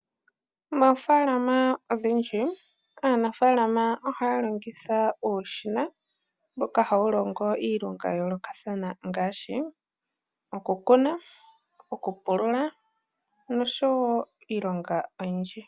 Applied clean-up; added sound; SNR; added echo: none; none; none; none.